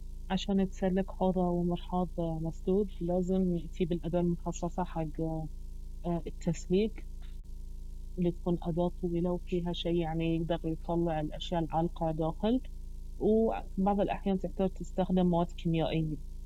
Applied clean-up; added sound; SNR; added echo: none; Motor vehicle (road) / Engine; 8 dB; none.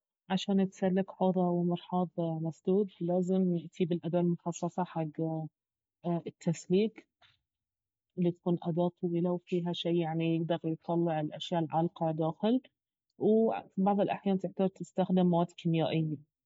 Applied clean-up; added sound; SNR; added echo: none; none; none; none.